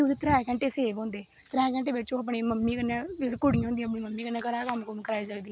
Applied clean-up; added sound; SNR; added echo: none; none; none; none.